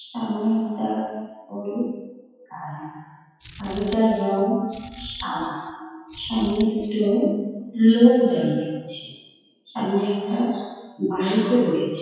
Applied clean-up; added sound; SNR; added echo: classical method WPE with log-MMSE.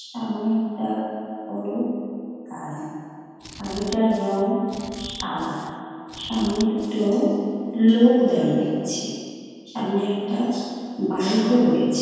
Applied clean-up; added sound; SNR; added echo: none; Scissors; 17 dB; reverberation time 2.1 s.